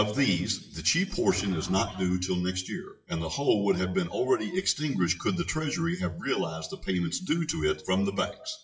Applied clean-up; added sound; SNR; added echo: classical method WPE with log-MMSE.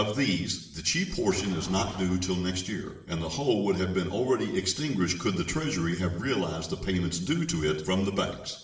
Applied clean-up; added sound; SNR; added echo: none; Explosion; 18 dB; reverberation time 0.8 s.